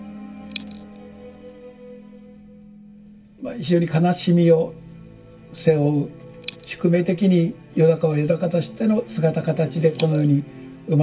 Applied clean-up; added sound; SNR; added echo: none; Coin (dropping); 20 dB; reverberation time 0.2 s.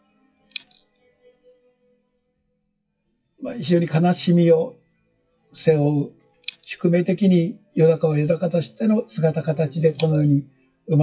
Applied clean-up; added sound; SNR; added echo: classical method WPE with log-MMSE.